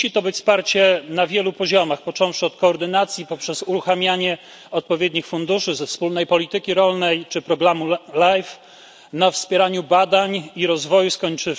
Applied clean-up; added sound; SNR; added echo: none; none; none; none.